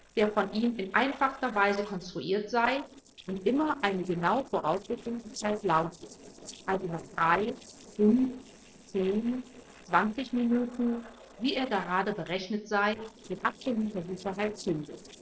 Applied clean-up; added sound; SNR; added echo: neural separator model SepFormer DNS4.